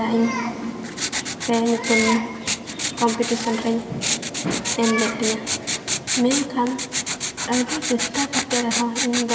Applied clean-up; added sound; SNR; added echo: none; Writing; 3 dB; reverberation time 1.7 s.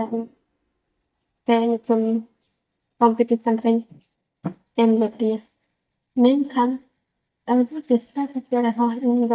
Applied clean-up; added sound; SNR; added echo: neural mask model DeepFilterNet 3.